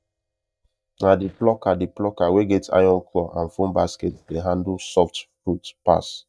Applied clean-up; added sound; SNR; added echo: neural mask model DeepFilterNet 3.